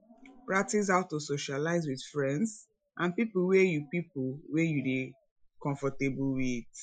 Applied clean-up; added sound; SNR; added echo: classical method Wiener filter.